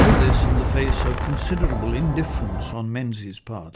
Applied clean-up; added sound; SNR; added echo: none; Fireworks; -5 dB; none.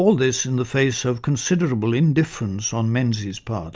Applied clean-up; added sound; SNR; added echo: none; none; none; none.